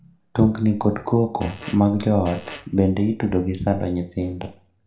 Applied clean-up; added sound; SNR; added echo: none; Fart; 17 dB; reverberation time 0.4 s.